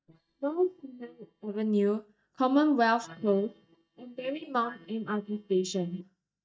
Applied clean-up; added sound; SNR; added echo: neural mask model DeepFilterNet 3.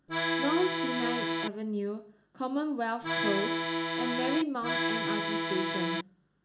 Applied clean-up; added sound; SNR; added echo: none; Accordion; -4 dB; reverberation time 0.4 s.